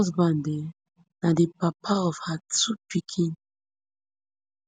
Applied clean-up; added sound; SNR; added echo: none; none; none; none.